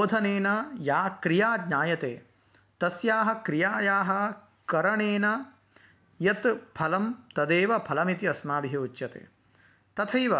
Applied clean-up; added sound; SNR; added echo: none; none; none; none.